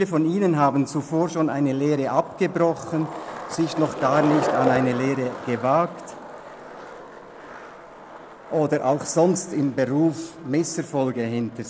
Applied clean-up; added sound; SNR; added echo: none; Skateboard; 10 dB; none.